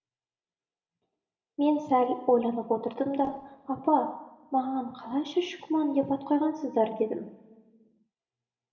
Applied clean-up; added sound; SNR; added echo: none; none; none; reverberation time 1.6 s.